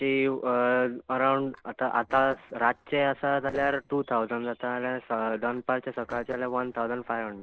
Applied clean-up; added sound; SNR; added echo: neural separator model SepFormer DNS4.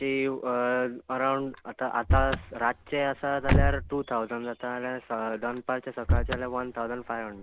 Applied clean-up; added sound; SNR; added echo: none; Slam / Car; 2 dB; none.